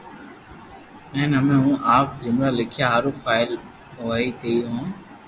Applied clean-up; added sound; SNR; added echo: none; none; none; none.